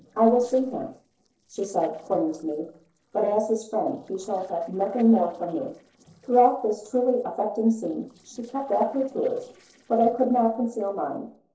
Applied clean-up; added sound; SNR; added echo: neural separator model SepFormer DNS4.